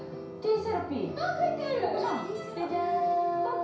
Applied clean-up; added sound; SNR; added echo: none; none; none; reverberation time 0.6 s.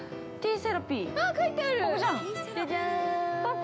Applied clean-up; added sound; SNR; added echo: none; none; none; none.